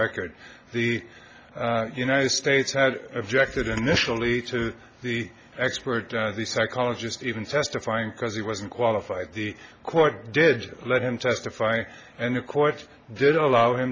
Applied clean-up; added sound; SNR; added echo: none; none; none; none.